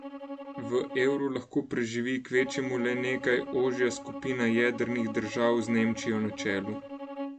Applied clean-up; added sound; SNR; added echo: none; Bowed string instrument; 10 dB; none.